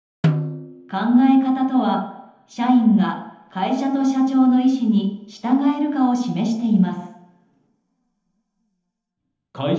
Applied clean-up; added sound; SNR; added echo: none; Snare drum; 7 dB; reverberation time 0.9 s.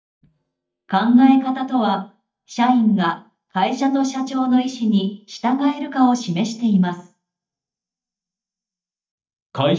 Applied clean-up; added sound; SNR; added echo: neural mask model DeepFilterNet 3.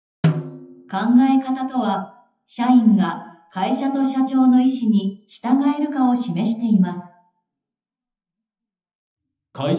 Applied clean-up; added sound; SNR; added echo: classical method WPE with log-MMSE.